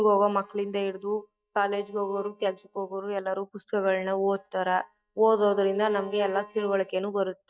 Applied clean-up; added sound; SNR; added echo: neural mask model DeepFilterNet 3.